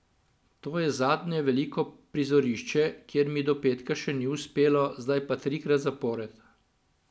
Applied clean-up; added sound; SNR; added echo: none; none; none; none.